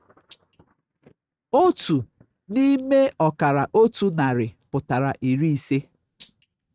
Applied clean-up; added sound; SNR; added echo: neural mask model RNNoise.